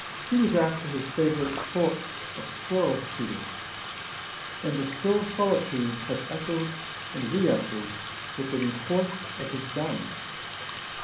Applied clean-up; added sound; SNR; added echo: none; Bathtub (filling or washing); 5 dB; reverberation time 0.6 s.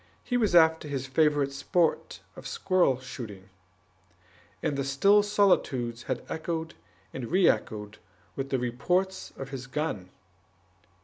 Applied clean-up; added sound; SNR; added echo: none; none; none; none.